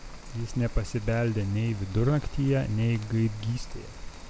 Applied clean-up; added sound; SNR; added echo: none; Rain; 14 dB; none.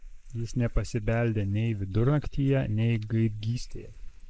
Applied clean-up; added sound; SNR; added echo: neural mask model Resemble Enhance denoiser.